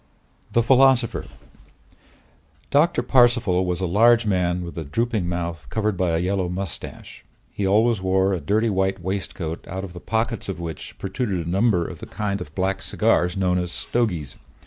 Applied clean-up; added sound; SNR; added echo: none; none; none; none.